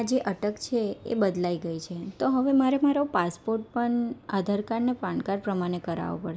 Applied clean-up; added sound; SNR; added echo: none; none; none; none.